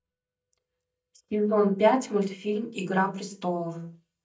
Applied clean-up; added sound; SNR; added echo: neural mask model DeepFilterNet 3.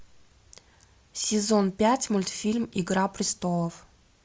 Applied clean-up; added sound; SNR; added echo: none; none; none; none.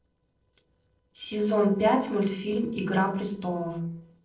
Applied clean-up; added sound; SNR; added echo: neural separator model SepFormer DNS4.